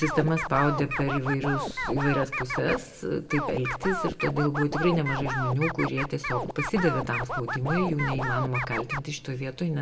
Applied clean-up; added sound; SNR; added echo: none; Scratching (performance technique); 4 dB; reverberation time 1.9 s.